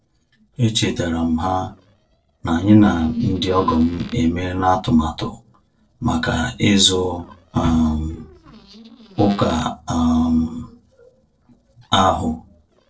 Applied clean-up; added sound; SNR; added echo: neural separator model SepFormer DNS4.